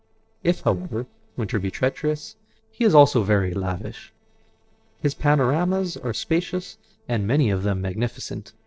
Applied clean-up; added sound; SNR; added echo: neural separator model SepFormer DNS4.